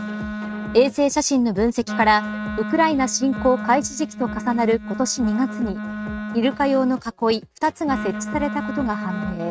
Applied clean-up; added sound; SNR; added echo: neural mask model RNNoise.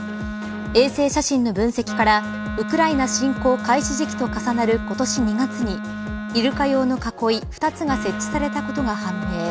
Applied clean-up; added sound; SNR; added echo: none; Wind instrument, woodwind instrument; 8 dB; none.